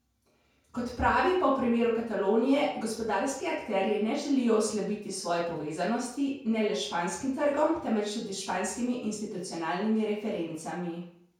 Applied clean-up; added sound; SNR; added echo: none; none; none; reverberation time 0.5 s.